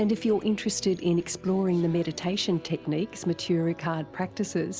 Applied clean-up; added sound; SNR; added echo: none; none; none; none.